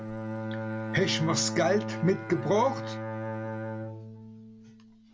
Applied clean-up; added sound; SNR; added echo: none; Bowed string instrument; 5 dB; none.